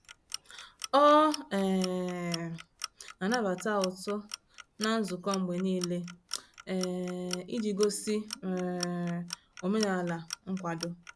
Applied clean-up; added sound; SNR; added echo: none; Clock; 13 dB; none.